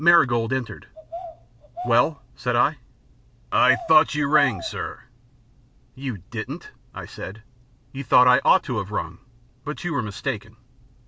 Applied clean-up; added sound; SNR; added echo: none; Bird vocalization, bird call, bird song; 13 dB; none.